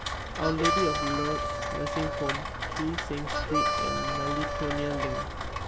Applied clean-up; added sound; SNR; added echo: none; Harmonica + Rain; -3 dB; none.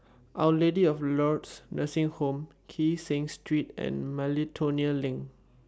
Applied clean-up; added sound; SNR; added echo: none; none; none; none.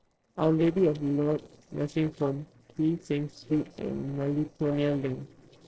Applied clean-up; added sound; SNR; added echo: neural separator model SepFormer DNS4.